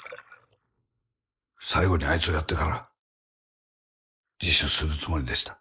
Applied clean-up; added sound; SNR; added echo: neural mask model Resemble Enhance denoiser.